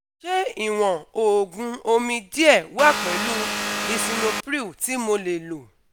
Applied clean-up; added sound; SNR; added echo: none; Vehicle; 3 dB; none.